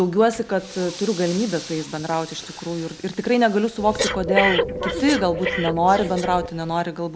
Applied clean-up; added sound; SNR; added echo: none; Breathing; 7 dB; none.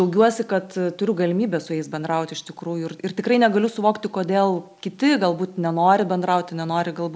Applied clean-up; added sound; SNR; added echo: none; none; none; none.